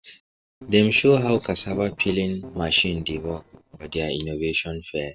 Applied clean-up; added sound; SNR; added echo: neural separator model SepFormer DNS4.